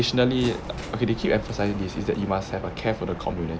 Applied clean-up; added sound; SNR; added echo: none; Bird; 15 dB; none.